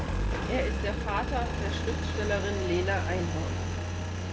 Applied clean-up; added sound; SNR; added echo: none; Engine; -3 dB; none.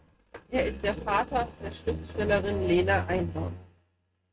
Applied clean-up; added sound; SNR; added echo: neural mask model RNNoise.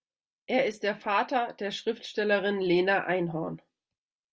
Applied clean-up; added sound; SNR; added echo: none; none; none; none.